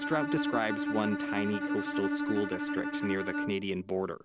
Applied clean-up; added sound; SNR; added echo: none; Bowed string instrument; 0 dB; none.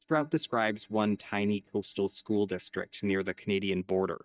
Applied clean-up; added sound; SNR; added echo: neural mask model DeepFilterNet 3.